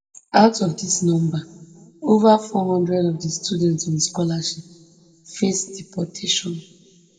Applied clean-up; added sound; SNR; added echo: none; none; none; reverberation time 1.1 s.